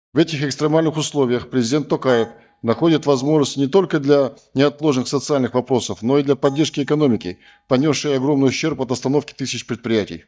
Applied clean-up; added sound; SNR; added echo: neural mask model DeepFilterNet 3.